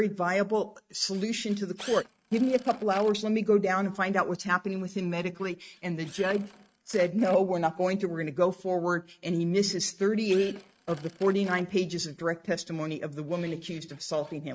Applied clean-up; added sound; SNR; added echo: neural mask model RNNoise.